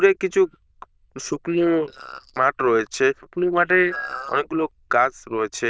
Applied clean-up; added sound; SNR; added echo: neural diffusion model UNIVERSE++.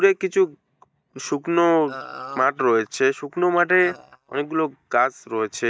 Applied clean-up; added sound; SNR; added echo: neural mask model DeepFilterNet 3.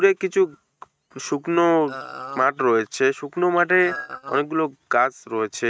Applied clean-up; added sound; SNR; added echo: neural mask model RNNoise.